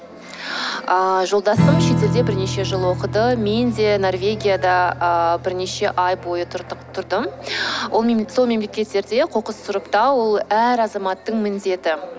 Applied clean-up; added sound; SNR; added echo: none; Strum; 7 dB; none.